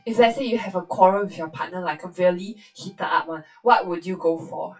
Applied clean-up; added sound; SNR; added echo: classical method WPE with log-MMSE.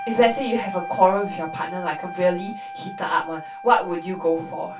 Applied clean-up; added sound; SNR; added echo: none; Wind instrument, woodwind instrument; 11 dB; reverberation time 0.2 s.